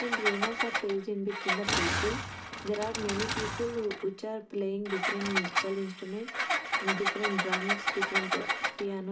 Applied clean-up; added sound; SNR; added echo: none; Engine; -2 dB; reverberation time 0.2 s.